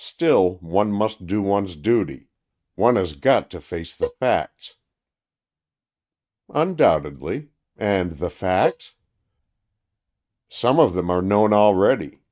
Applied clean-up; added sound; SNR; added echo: neural mask model RNNoise.